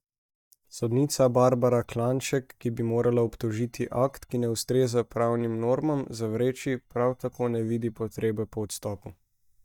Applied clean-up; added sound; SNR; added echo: neural mask model DeepFilterNet 3.